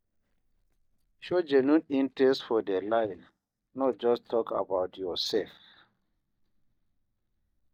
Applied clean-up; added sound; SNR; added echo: neural mask model DeepFilterNet 3.